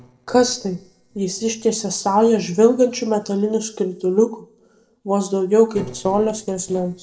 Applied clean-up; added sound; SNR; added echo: neural separator model SepFormer DNS4.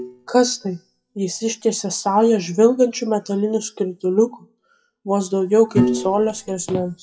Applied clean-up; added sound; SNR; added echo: classical method WPE with log-MMSE.